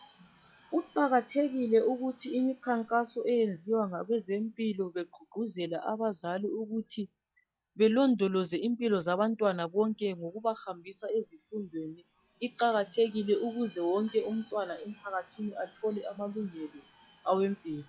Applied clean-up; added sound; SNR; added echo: classical method log-MMSE.